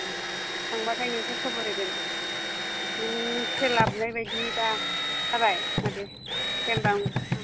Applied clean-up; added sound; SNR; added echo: none; Drill; -1 dB; none.